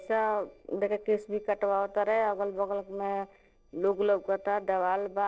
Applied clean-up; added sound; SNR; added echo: neural separator model SepFormer DNS4.